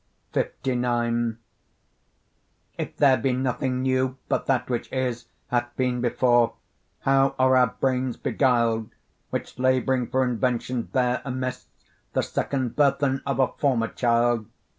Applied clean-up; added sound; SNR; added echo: none; none; none; none.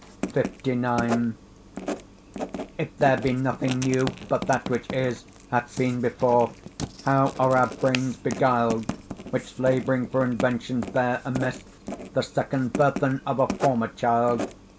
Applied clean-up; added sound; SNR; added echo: none; Writing; 10 dB; none.